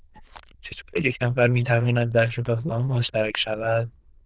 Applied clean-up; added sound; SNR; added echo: neural diffusion model UNIVERSE++.